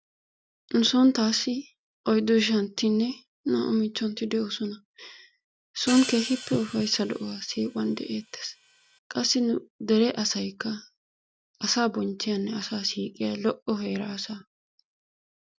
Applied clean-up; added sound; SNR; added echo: none; Hi-hat; 13 dB; none.